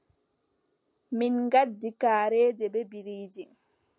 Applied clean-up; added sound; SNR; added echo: none; none; none; none.